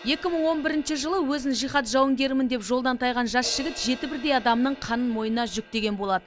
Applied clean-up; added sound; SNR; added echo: none; Crash cymbal; 20 dB; none.